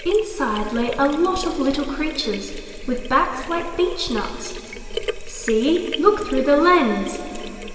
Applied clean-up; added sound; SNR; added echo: none; Sink (filling or washing); 11 dB; reverberation time 2.6 s.